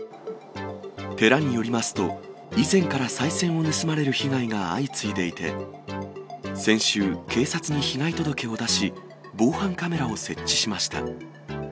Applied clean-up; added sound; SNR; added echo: none; none; none; none.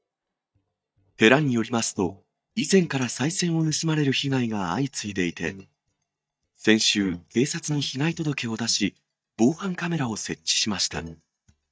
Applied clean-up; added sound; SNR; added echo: neural mask model DeepFilterNet 3.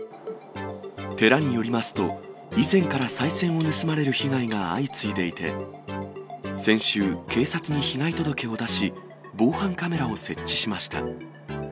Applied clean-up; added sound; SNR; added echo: none; Cutlery, silverware; 17 dB; none.